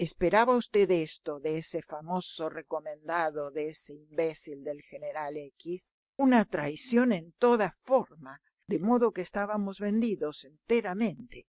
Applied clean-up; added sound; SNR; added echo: none; none; none; none.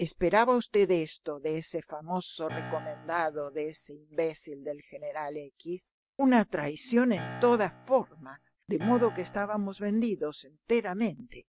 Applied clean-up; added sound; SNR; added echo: none; Piano; 14 dB; none.